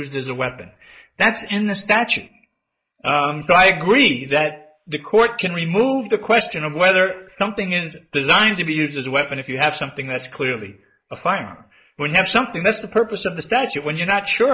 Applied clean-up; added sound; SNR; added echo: neural mask model Resemble Enhance denoiser.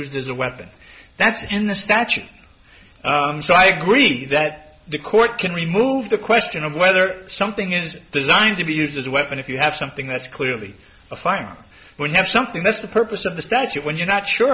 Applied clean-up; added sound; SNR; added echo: none; none; none; none.